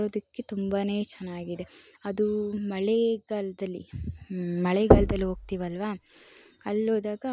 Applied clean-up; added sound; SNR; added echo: none; Knock; -3 dB; none.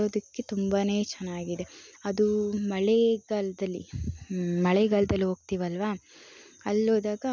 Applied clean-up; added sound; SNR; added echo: none; none; none; none.